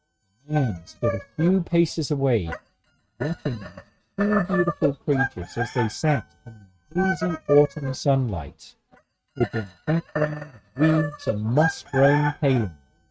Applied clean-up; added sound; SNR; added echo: neural mask model RNNoise.